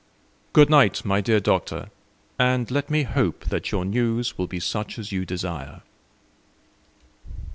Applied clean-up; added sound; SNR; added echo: none; none; none; none.